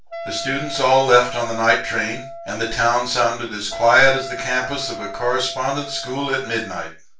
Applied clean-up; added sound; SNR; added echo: none; Wind instrument, woodwind instrument; 13 dB; reverberation time 0.2 s.